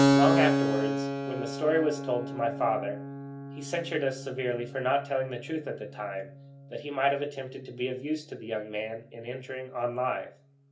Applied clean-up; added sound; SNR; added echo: none; Keyboard (musical); 1 dB; reverberation time 0.3 s.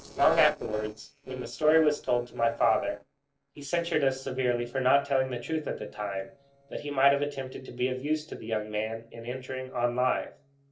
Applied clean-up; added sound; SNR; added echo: neural separator model SepFormer DNS4.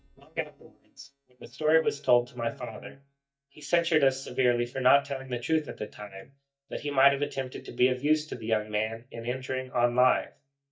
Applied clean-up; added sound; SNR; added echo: neural mask model DeepFilterNet 3.